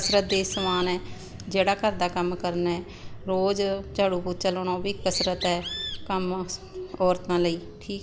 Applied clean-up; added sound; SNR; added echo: none; Bird; 10 dB; none.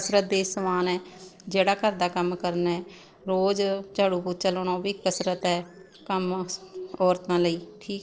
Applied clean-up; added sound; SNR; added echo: neural separator model SepFormer DNS4.